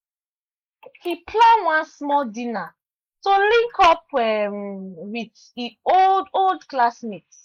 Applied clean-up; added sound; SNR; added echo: neural mask model Resemble Enhance denoiser.